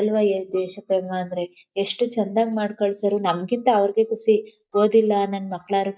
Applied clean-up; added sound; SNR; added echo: neural mask model DeepFilterNet 3.